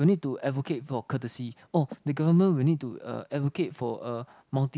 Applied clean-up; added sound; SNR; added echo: none; none; none; none.